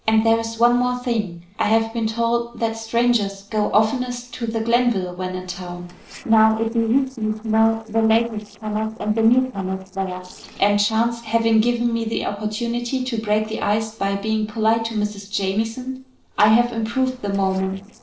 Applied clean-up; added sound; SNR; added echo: neural separator model SepFormer DNS4.